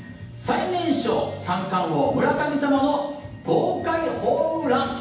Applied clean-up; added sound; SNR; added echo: none; none; none; reverberation time 0.9 s.